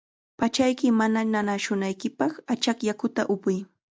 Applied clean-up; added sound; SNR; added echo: none; none; none; none.